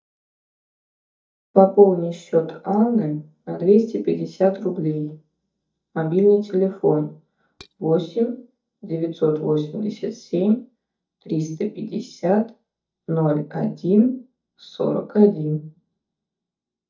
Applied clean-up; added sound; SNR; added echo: neural mask model DeepFilterNet 3.